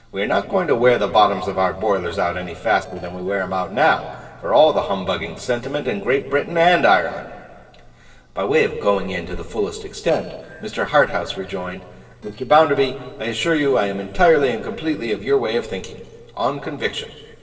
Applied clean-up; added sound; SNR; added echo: neural separator model SepFormer DNS4.